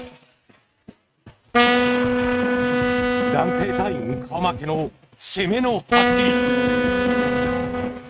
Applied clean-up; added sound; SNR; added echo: neural mask model RNNoise.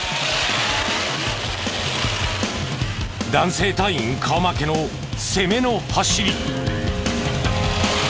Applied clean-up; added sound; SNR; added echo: none; none; none; none.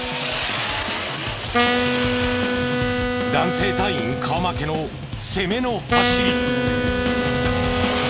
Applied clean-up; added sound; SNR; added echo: none; Wind instrument, woodwind instrument; 0 dB; none.